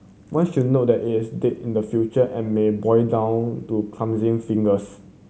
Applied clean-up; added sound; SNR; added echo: none; none; none; none.